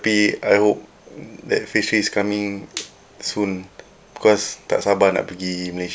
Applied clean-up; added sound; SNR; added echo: none; none; none; none.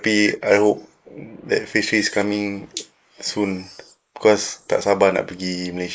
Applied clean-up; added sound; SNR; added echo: neural mask model Resemble Enhance denoiser.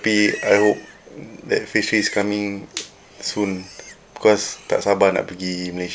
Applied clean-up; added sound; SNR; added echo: none; Livestock, farm animals, working animals; 17 dB; none.